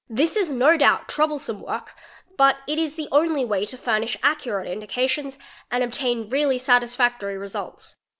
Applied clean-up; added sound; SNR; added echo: none; none; none; none.